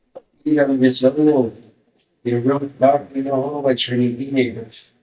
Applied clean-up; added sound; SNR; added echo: neural mask model DeepFilterNet 3.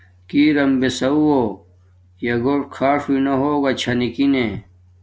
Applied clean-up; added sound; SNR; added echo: none; none; none; none.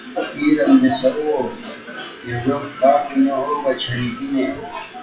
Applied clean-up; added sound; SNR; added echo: classical method WPE with log-MMSE.